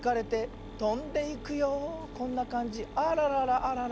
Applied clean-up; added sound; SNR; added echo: none; Mechanisms; 13 dB; none.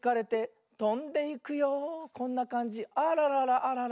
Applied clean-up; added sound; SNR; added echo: none; none; none; none.